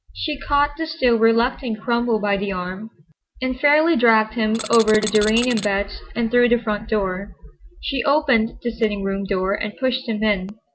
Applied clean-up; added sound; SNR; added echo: none; Tools; 9 dB; none.